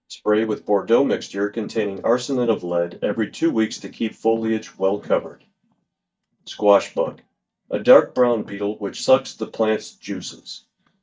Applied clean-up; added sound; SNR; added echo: neural mask model DeepFilterNet 3.